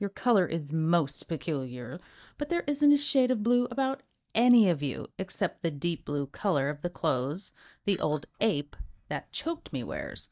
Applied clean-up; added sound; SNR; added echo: neural mask model DeepFilterNet 3.